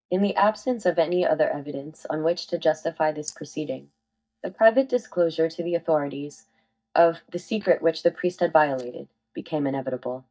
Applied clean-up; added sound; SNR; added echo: neural mask model DeepFilterNet 3.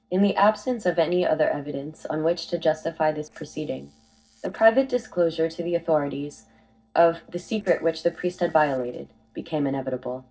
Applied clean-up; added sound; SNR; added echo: neural separator model SepFormer DNS4.